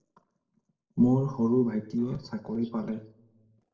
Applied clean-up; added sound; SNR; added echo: neural separator model SepFormer DNS4.